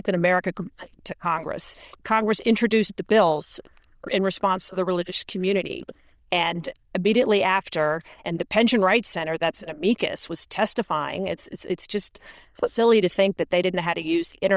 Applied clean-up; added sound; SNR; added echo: neural diffusion model UNIVERSE++.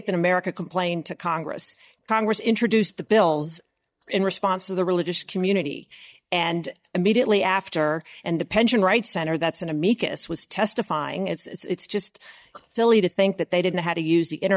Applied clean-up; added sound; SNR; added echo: neural mask model DeepFilterNet 3.